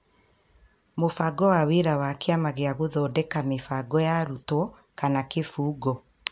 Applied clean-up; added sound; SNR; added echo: none; none; none; none.